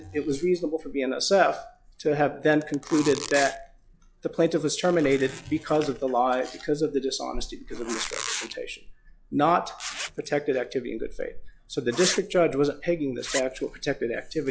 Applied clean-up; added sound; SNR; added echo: classical method log-MMSE.